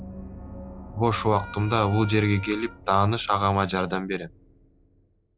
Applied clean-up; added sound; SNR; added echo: none; Gong + Wind instrument, woodwind instrument; 16 dB; none.